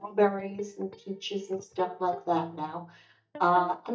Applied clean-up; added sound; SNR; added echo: neural mask model DeepFilterNet 3.